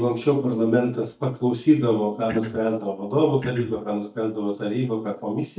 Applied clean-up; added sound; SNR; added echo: neural mask model DeepFilterNet 3.